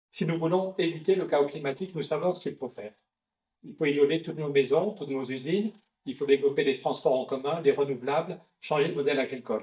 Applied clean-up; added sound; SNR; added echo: neural mask model DeepFilterNet 3.